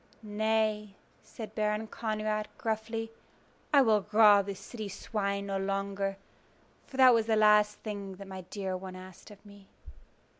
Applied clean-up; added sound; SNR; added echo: none; none; none; none.